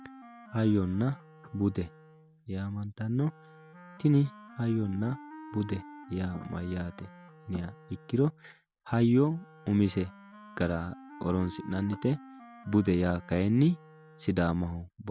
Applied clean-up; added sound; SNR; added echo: none; Wind instrument, woodwind instrument; 20 dB; none.